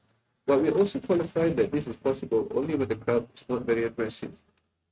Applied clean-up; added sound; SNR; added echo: neural mask model RNNoise.